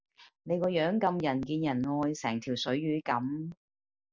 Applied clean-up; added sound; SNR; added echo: none; none; none; none.